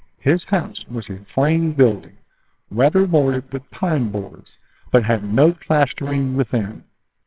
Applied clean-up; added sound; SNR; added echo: neural separator model SepFormer WHAMR!.